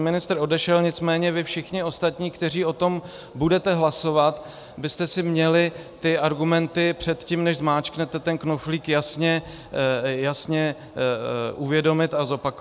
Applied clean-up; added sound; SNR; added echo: none; none; none; none.